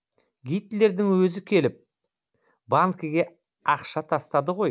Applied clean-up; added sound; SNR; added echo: none; none; none; none.